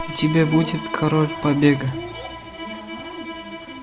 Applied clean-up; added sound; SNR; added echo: none; Bowed string instrument; 11 dB; none.